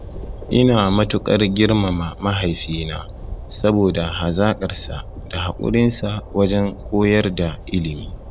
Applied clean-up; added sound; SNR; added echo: none; Train; 13 dB; none.